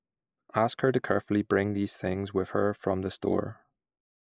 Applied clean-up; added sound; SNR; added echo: neural mask model Resemble Enhance denoiser.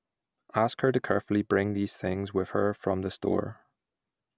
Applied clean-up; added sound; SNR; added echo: none; none; none; none.